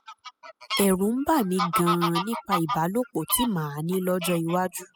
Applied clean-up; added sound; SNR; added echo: classical method spectral subtraction.